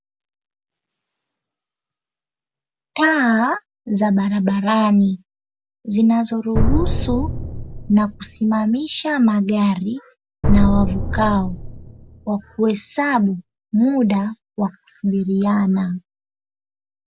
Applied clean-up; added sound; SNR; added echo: none; Drum; 2 dB; none.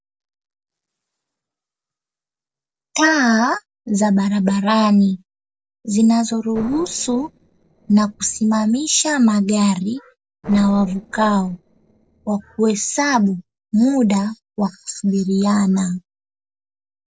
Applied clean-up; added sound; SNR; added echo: neural separator model SepFormer DNS4.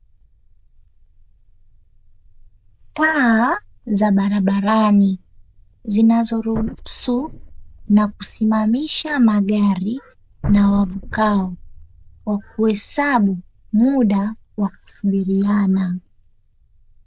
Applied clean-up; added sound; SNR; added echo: neural diffusion model UNIVERSE++.